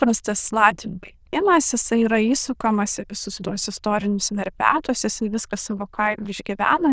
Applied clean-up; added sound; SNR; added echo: neural diffusion model UNIVERSE++.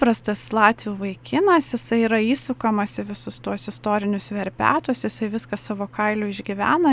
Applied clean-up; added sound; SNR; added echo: none; none; none; none.